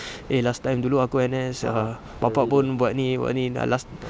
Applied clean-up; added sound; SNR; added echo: none; none; none; none.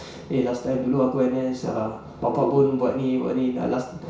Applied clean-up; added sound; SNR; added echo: none; none; none; reverberation time 0.6 s.